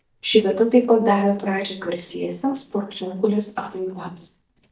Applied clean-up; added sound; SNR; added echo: neural mask model DeepFilterNet 3.